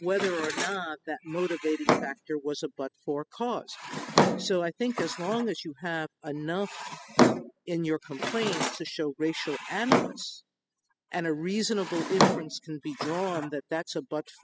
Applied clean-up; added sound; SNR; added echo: classical method spectral subtraction.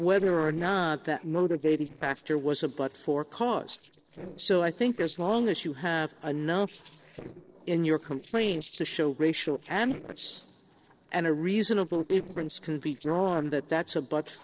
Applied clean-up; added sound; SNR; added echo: neural separator model SepFormer DNS4.